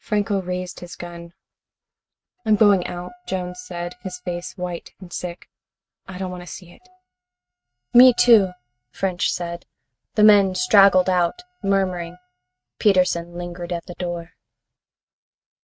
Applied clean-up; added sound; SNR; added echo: neural mask model RNNoise.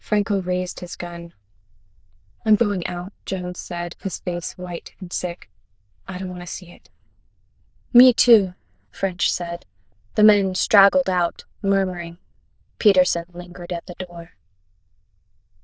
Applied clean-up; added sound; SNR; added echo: neural diffusion model UNIVERSE++.